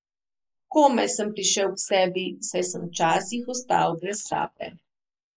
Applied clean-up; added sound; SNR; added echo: neural mask model Resemble Enhance denoiser.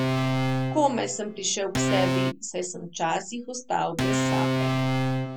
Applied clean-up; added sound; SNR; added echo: none; Organ; -3 dB; none.